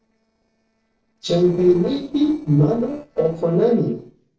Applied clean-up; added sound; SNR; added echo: neural separator model SepFormer DNS4.